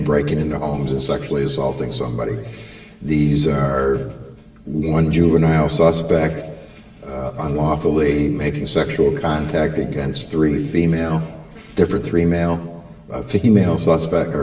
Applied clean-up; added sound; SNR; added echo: none; none; none; reverberation time 1.1 s.